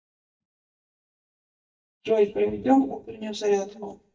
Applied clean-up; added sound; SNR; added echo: neural mask model DeepFilterNet 3.